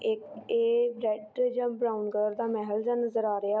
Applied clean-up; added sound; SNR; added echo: none; none; none; none.